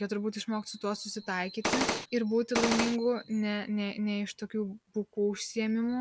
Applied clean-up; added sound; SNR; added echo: none; Gunshot, gunfire; -2 dB; none.